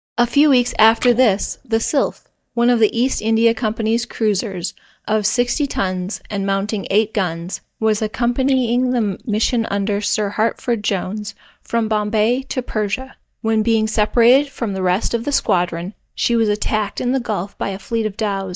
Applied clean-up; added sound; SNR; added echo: neural mask model DeepFilterNet 3.